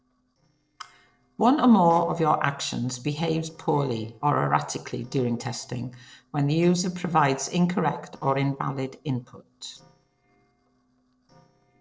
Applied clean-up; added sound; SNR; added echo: neural separator model SepFormer DNS4.